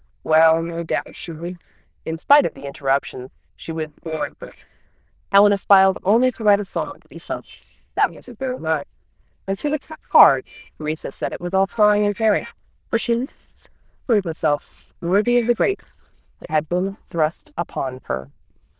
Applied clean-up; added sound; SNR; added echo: neural diffusion model UNIVERSE++.